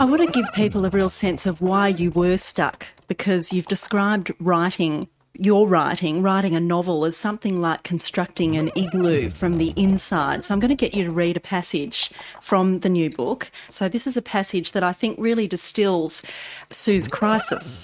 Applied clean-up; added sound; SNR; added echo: neural mask model RNNoise.